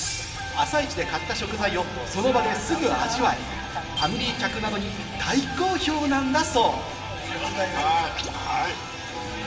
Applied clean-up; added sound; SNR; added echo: none; none; none; reverberation time 2.1 s.